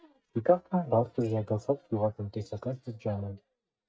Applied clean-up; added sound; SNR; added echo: neural mask model DeepFilterNet 3.